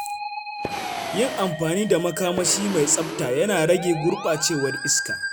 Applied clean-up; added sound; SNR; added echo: none; Fire + Musical instrument; 7 dB; none.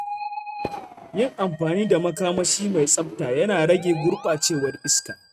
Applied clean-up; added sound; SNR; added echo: neural mask model RNNoise.